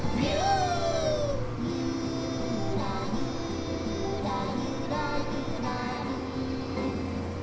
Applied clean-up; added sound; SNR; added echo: none; Mechanisms; 2 dB; reverberation time 0.5 s.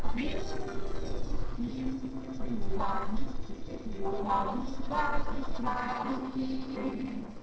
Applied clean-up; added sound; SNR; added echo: neural separator model SepFormer DNS4.